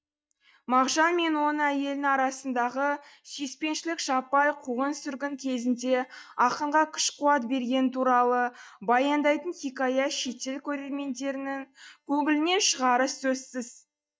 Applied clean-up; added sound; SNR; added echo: neural mask model DeepFilterNet 3.